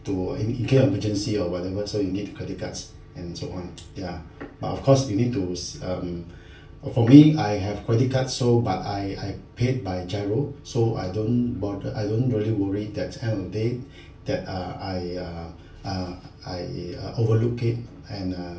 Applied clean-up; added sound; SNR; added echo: none; none; none; reverberation time 0.3 s.